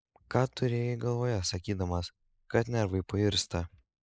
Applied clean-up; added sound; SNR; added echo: neural mask model Resemble Enhance denoiser.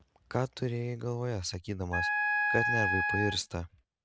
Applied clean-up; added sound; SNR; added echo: none; Wind instrument, woodwind instrument; -3 dB; none.